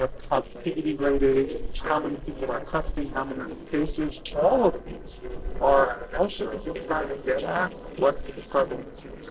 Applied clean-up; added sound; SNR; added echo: neural separator model SepFormer DNS4.